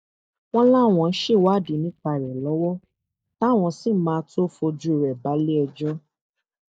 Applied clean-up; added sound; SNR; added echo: neural mask model DeepFilterNet 3.